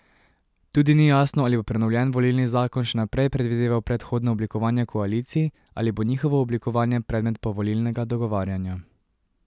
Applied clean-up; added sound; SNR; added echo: none; none; none; none.